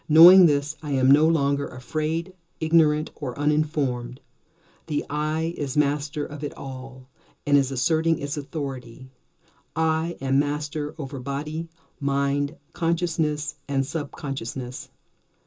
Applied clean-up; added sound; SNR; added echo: none; none; none; reverberation time 0.2 s.